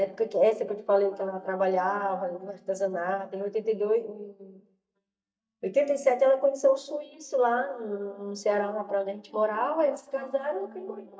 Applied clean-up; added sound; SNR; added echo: neural mask model DeepFilterNet 3.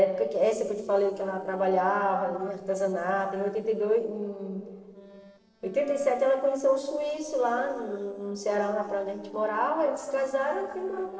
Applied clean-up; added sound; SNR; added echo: neural separator model SepFormer DNS4.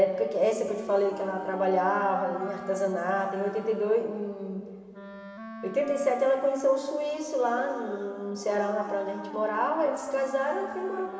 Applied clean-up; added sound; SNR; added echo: none; Wind instrument, woodwind instrument; 15 dB; reverberation time 2.5 s.